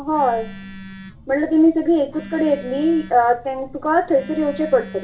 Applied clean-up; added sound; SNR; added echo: none; Telephone; 18 dB; reverberation time 0.3 s.